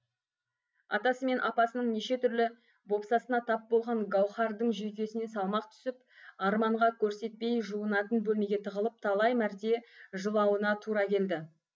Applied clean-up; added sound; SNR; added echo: none; none; none; none.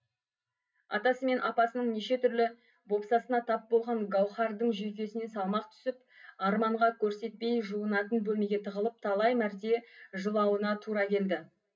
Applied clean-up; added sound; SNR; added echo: none; none; none; reverberation time 0.2 s.